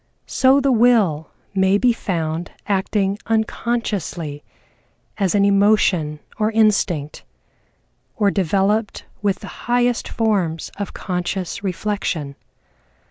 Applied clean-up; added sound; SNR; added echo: none; none; none; none.